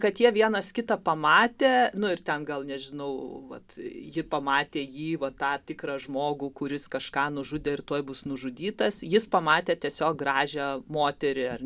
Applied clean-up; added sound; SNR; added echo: none; none; none; none.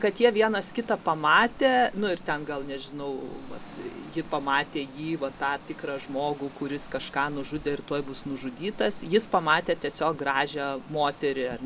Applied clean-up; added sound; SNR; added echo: none; Rain + Engine; 17 dB; none.